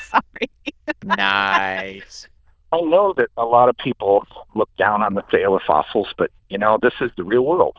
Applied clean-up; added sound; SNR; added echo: neural diffusion model UNIVERSE++.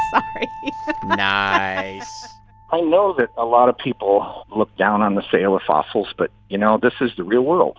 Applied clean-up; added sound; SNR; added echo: none; Piano; 16 dB; none.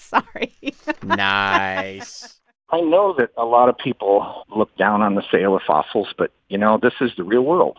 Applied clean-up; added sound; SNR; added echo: none; none; none; none.